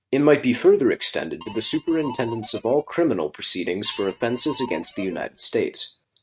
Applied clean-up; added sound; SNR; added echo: neural mask model RNNoise.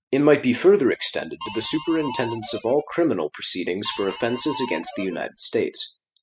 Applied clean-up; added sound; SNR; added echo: classical method spectral subtraction.